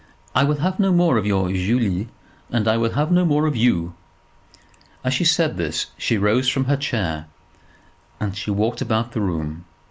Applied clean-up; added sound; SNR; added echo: none; none; none; none.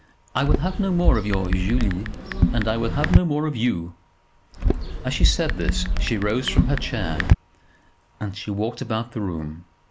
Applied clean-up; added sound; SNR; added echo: none; Chatter / Chirp, tweet / Car passing by / Typing; -3 dB; none.